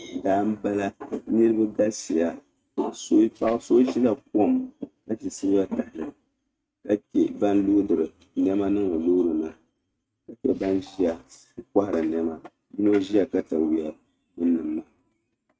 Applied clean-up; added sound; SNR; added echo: neural mask model RNNoise.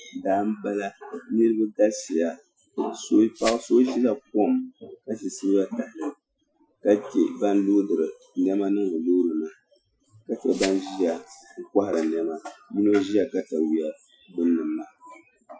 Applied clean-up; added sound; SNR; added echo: classical method Wiener filter.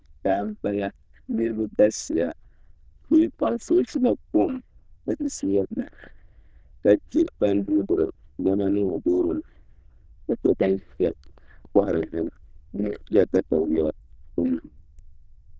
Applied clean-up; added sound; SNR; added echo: neural diffusion model UNIVERSE++.